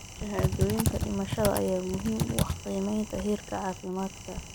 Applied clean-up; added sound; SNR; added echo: none; Typing; 2 dB; none.